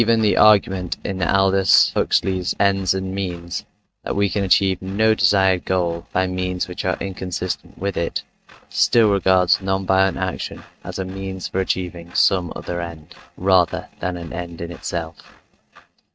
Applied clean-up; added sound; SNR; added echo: neural mask model RNNoise.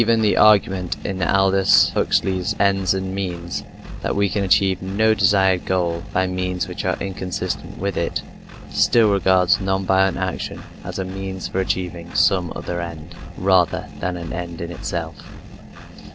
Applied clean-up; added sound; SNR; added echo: none; Engine; 13 dB; none.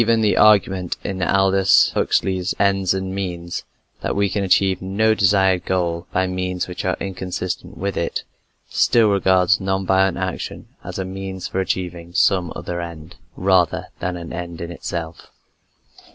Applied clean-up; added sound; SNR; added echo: none; none; none; none.